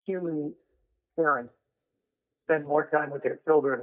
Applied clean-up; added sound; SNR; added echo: neural mask model DeepFilterNet 3.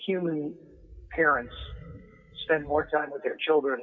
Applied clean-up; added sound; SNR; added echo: classical method WPE with log-MMSE.